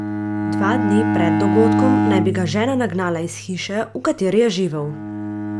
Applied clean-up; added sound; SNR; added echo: none; Bowed string instrument; 0 dB; none.